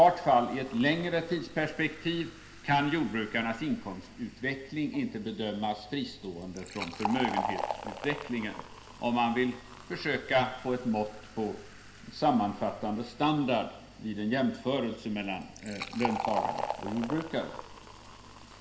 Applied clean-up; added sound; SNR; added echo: none; Fill (with liquid); 10 dB; reverberation time 1.4 s.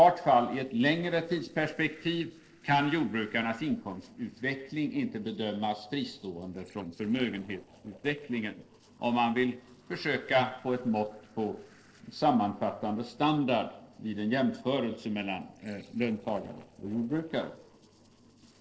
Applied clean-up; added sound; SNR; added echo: neural separator model SepFormer DNS4.